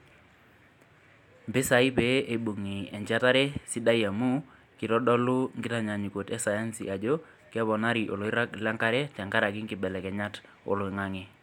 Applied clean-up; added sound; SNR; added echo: none; none; none; none.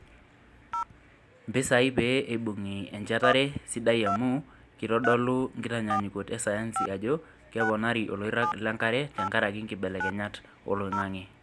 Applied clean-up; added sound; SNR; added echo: none; Telephone; 8 dB; none.